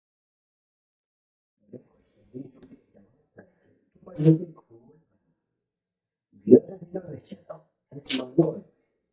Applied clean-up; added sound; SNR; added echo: neural mask model DeepFilterNet 3.